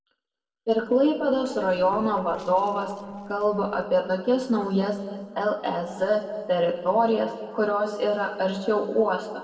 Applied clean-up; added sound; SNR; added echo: neural separator model SepFormer DNS4.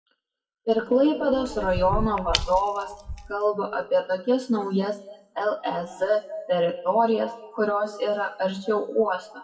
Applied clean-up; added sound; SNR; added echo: classical method WPE with log-MMSE.